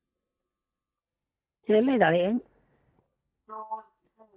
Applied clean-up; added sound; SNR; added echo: neural mask model DeepFilterNet 3.